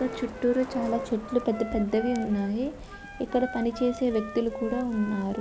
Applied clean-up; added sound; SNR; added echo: none; Crackle + Wind instrument, woodwind instrument; 11 dB; none.